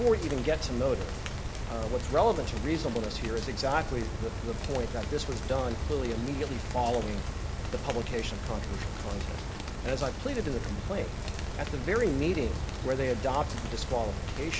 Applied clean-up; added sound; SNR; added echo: none; Rain; 2 dB; none.